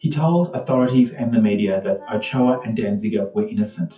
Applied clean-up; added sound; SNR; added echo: classical method WPE with log-MMSE.